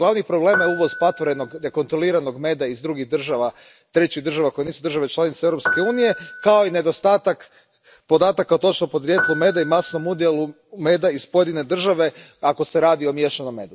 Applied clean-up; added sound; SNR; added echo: none; Piano; 8 dB; none.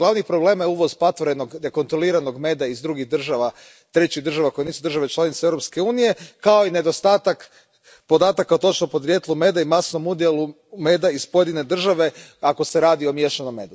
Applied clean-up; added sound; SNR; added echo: none; none; none; none.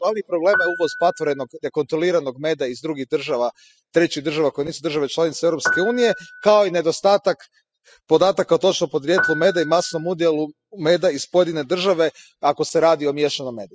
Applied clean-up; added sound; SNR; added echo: classical method spectral subtraction.